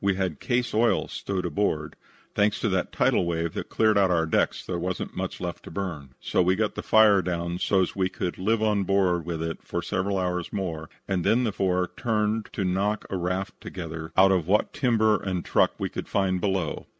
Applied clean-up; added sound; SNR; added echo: none; none; none; none.